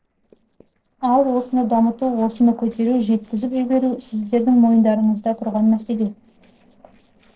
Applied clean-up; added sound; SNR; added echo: neural separator model SepFormer DNS4.